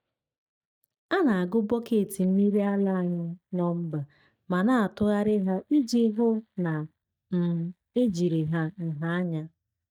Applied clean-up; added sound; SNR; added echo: neural mask model DeepFilterNet 3.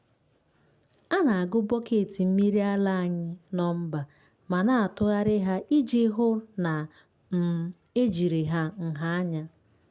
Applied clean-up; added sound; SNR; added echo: none; none; none; none.